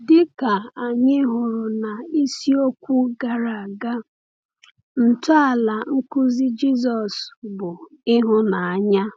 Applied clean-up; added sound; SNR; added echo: none; none; none; none.